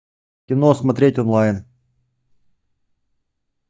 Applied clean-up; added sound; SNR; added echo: neural mask model DeepFilterNet 3.